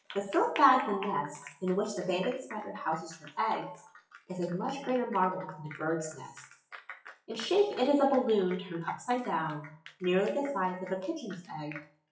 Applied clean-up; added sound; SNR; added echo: classical method WPE with log-MMSE.